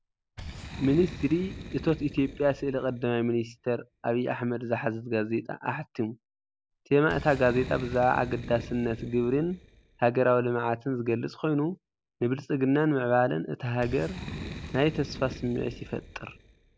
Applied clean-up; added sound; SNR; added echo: none; Boom; 15 dB; none.